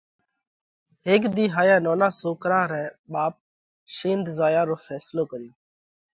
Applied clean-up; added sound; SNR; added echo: none; none; none; none.